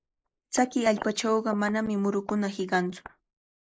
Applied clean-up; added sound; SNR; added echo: neural mask model Resemble Enhance denoiser.